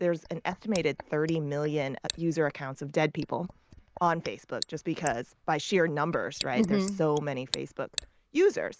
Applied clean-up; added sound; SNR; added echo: neural mask model Resemble Enhance denoiser.